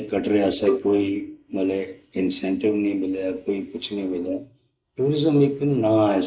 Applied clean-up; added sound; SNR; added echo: neural mask model Resemble Enhance denoiser.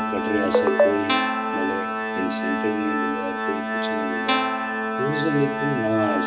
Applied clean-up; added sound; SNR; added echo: none; Guitar + Organ; 0 dB; none.